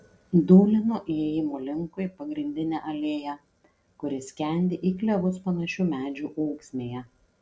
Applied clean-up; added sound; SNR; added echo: none; none; none; none.